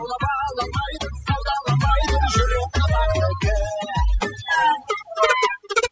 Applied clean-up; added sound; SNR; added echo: classical method spectral subtraction.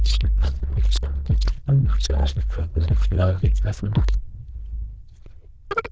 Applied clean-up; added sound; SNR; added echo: neural diffusion model UNIVERSE++.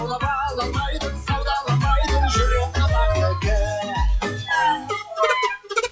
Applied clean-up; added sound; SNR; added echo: classical method log-MMSE.